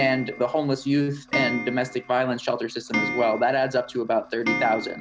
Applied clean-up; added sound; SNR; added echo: none; Clock; 8 dB; none.